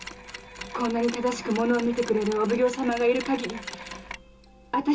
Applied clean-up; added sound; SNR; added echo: none; Mechanisms; 14 dB; reverberation time 0.2 s.